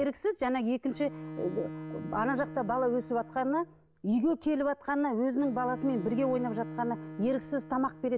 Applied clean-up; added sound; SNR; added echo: none; Bowed string instrument; 13 dB; none.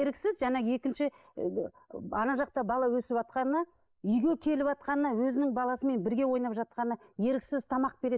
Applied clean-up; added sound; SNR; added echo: neural mask model Resemble Enhance denoiser.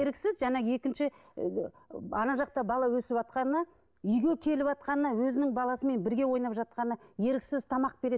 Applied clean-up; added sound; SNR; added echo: none; none; none; none.